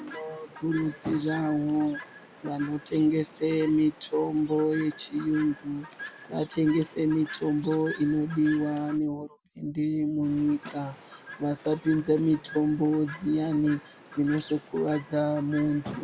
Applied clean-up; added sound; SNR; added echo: none; Chirp, tweet; 17 dB; none.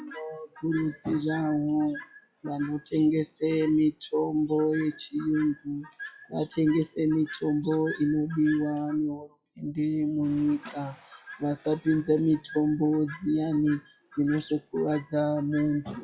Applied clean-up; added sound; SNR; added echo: classical method log-MMSE.